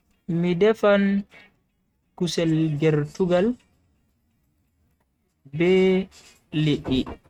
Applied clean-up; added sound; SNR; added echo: neural mask model RNNoise.